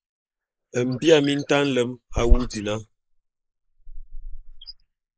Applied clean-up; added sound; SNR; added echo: neural mask model Resemble Enhance denoiser.